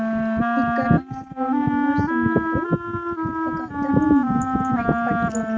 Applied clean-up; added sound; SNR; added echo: neural mask model RNNoise.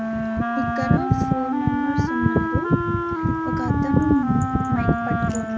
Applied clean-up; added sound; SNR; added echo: none; Wind instrument, woodwind instrument; 2 dB; none.